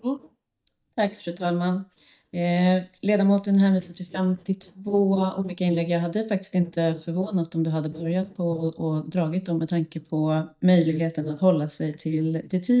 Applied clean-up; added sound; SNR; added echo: neural mask model DeepFilterNet 3.